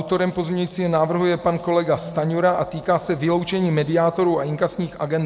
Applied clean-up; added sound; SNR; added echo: none; none; none; none.